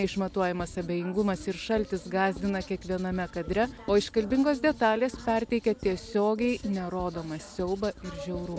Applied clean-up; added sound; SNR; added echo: none; Writing; 17 dB; none.